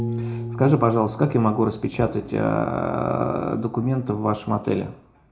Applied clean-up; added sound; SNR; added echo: none; Piano; 12 dB; reverberation time 0.4 s.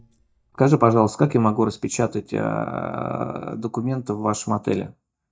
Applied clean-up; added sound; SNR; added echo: neural mask model DeepFilterNet 3.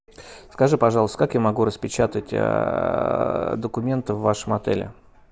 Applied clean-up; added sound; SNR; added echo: none; none; none; none.